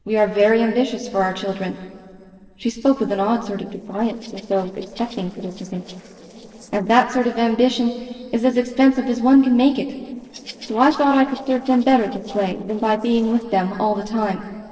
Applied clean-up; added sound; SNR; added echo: neural separator model SepFormer DNS4.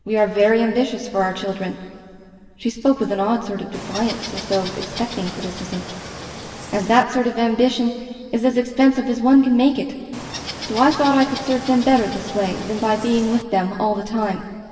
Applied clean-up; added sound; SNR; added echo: none; Water / Bird; 12 dB; reverberation time 2.8 s.